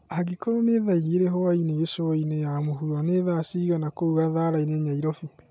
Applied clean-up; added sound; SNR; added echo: none; none; none; none.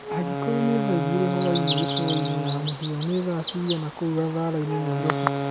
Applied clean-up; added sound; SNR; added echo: none; Wind instrument, woodwind instrument + Bird vocalization, bird call, bird song; 2 dB; none.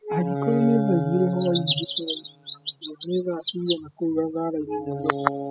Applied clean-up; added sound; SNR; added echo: classical method spectral subtraction.